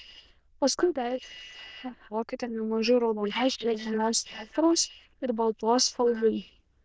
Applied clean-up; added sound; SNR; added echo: neural diffusion model UNIVERSE++.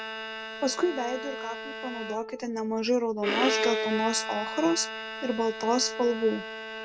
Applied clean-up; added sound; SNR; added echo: none; Bowed string instrument; 5 dB; none.